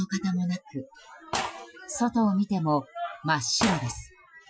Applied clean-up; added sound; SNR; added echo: classical method Wiener filter.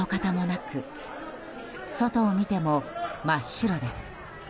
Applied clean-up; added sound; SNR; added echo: none; none; none; none.